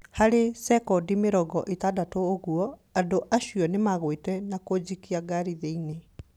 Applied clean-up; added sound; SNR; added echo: none; none; none; none.